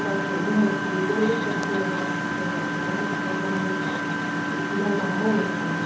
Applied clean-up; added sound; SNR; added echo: none; Engine; -1 dB; reverberation time 0.6 s.